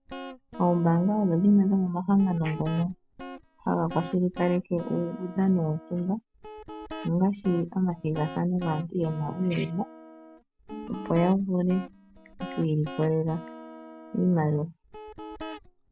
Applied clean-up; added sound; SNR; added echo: none; Guitar + Ringtone; 15 dB; none.